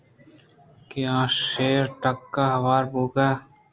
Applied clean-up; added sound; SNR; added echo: none; none; none; none.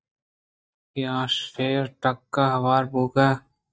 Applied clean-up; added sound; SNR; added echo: neural mask model DeepFilterNet 3.